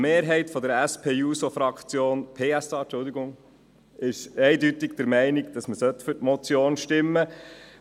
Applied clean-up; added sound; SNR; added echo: none; none; none; none.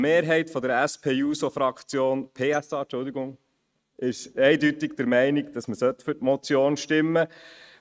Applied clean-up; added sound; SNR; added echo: neural mask model RNNoise.